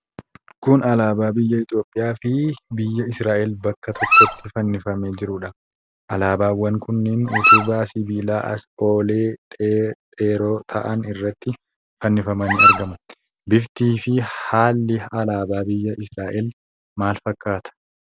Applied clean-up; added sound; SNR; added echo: none; Dog; -3 dB; none.